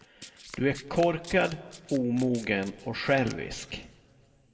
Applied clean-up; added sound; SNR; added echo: none; Domestic sounds, home sounds; 20 dB; reverberation time 1.2 s.